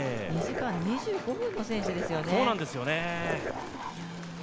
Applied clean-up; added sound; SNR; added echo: none; Dog; 7 dB; none.